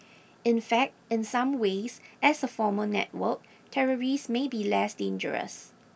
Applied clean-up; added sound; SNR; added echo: none; none; none; none.